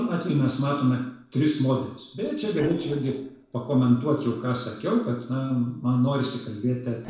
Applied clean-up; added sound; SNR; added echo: neural separator model SepFormer DNS4.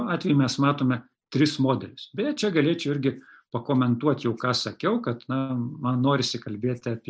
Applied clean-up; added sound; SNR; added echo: none; none; none; none.